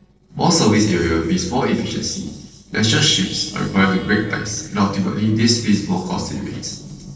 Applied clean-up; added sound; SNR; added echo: neural separator model SepFormer DNS4.